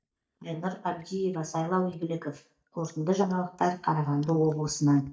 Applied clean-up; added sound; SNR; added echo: neural mask model DeepFilterNet 3.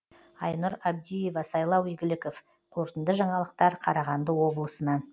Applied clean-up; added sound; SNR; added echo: none; none; none; none.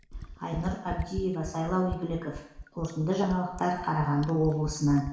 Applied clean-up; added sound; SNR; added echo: none; Fill (with liquid); 11 dB; reverberation time 0.7 s.